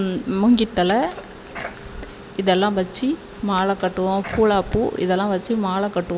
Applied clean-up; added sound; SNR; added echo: none; Sneeze; 18 dB; none.